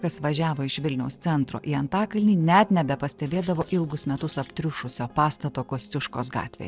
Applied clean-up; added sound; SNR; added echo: neural separator model SepFormer DNS4.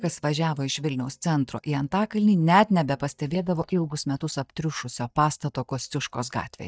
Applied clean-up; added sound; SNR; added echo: neural mask model DeepFilterNet 3.